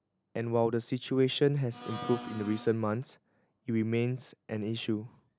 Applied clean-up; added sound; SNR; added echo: none; Domestic sounds, home sounds; 10 dB; none.